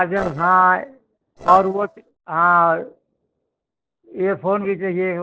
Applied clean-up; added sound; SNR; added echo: neural separator model SepFormer DNS4.